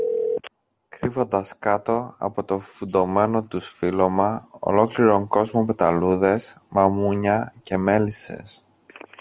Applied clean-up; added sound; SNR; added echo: none; Telephone; 14 dB; none.